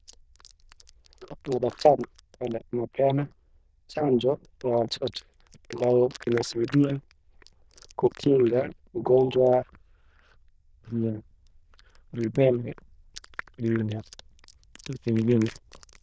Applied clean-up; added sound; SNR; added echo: neural diffusion model UNIVERSE++.